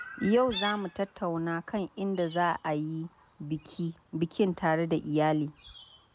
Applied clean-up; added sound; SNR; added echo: none; Chirp, tweet; 15 dB; none.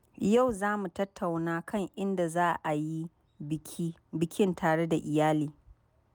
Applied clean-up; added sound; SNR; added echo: none; none; none; none.